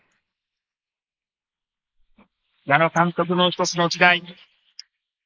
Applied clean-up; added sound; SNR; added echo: neural mask model Resemble Enhance denoiser.